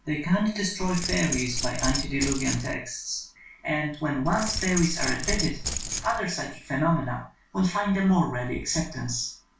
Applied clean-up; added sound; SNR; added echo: none; Keys jangling; 2 dB; reverberation time 0.3 s.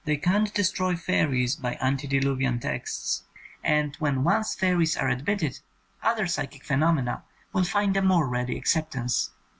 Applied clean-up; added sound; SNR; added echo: none; none; none; none.